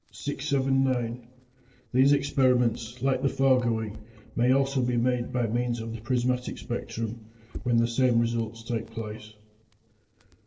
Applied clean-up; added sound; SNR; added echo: neural separator model SepFormer DNS4.